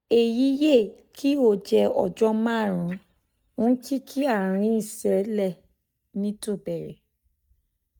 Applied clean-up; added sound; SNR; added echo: neural mask model DeepFilterNet 3.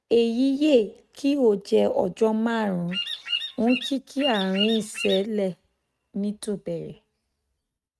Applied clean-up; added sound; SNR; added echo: neural mask model RNNoise.